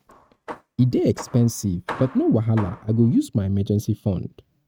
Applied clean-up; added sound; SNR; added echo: neural mask model RNNoise.